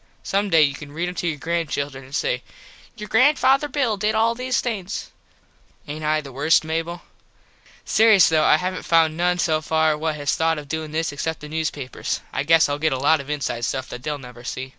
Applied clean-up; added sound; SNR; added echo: none; none; none; none.